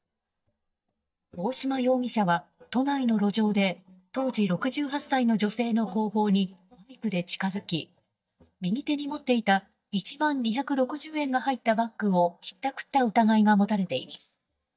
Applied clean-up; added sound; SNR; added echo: neural mask model DeepFilterNet 3.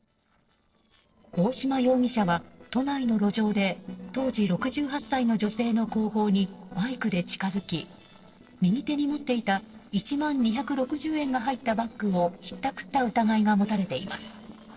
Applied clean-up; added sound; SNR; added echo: neural separator model SepFormer DNS4.